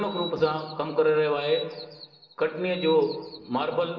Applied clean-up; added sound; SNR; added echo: none; Bird vocalization, bird call, bird song; 17 dB; reverberation time 0.8 s.